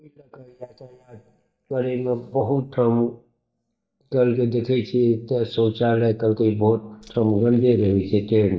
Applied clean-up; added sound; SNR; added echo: neural mask model DeepFilterNet 3.